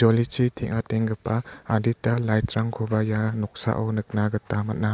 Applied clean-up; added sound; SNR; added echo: none; none; none; none.